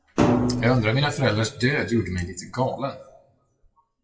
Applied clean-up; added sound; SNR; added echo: classical method WPE with log-MMSE.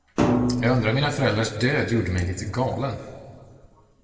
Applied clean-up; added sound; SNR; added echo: none; Thump, thud; -1 dB; reverberation time 1.7 s.